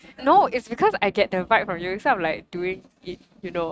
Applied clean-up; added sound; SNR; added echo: neural mask model RNNoise.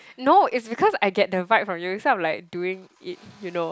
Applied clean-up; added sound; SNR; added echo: none; none; none; none.